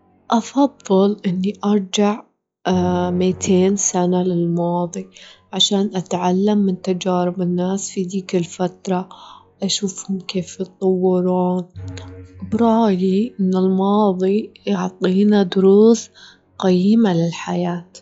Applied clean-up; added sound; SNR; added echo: classical method log-MMSE.